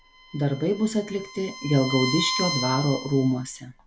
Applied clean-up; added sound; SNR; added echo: none; Bowed string instrument; 8 dB; none.